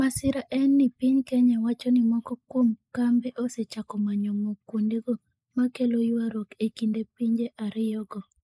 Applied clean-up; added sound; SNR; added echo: neural mask model Resemble Enhance denoiser.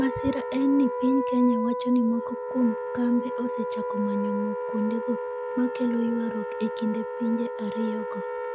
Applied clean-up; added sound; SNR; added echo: none; Wind instrument, woodwind instrument; 4 dB; none.